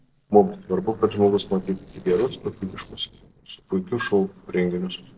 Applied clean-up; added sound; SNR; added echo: neural separator model SepFormer DNS4.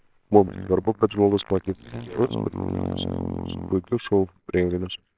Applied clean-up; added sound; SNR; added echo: neural separator model SepFormer WHAMR!.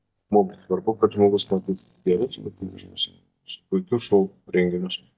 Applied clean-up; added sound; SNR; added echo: neural mask model DeepFilterNet 3.